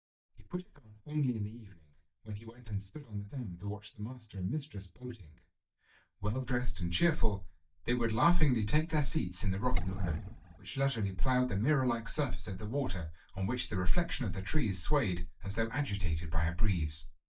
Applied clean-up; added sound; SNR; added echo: neural mask model DeepFilterNet 3.